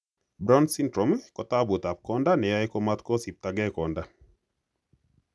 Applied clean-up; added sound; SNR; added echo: none; none; none; none.